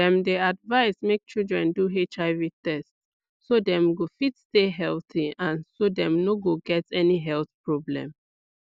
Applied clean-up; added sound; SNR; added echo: none; none; none; none.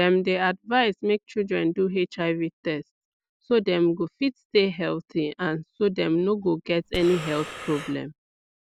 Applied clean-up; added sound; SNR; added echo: none; Breathing; 12 dB; none.